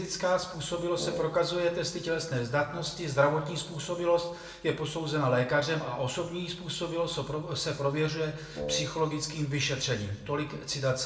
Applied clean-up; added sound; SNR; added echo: none; Wind instrument, woodwind instrument; 7 dB; reverberation time 0.8 s.